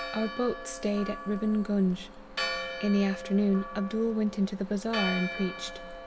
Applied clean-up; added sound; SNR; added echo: none; Church bell; 9 dB; reverberation time 1.7 s.